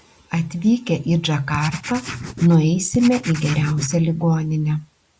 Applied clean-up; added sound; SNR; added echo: none; Writing; 11 dB; none.